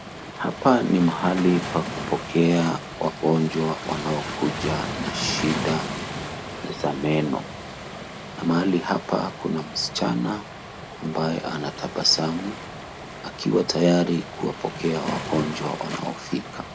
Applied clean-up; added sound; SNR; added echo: none; Waves, surf; 9 dB; none.